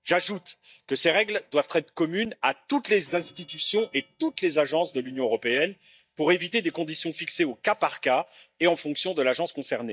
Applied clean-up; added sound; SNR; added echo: neural mask model DeepFilterNet 3.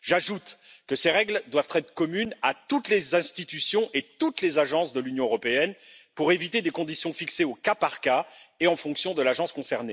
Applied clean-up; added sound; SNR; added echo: none; none; none; none.